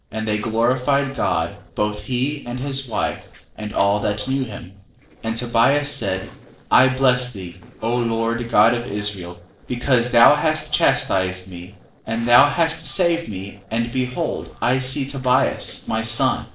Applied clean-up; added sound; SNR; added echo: neural separator model SepFormer DNS4.